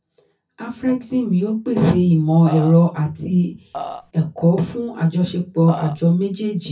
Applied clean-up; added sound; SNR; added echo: none; Burping, eructation; 11 dB; reverberation time 0.3 s.